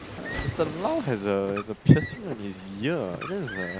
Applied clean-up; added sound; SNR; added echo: none; Waves, surf + Car; 12 dB; none.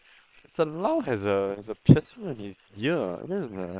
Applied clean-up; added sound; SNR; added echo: neural separator model SepFormer WHAM!.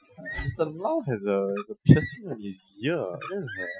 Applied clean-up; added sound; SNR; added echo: classical method Wiener filter.